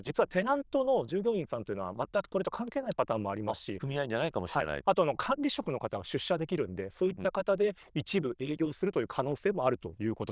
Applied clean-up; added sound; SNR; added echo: neural diffusion model UNIVERSE++.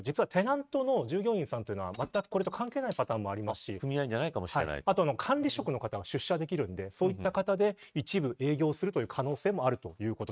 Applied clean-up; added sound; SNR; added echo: neural mask model RNNoise.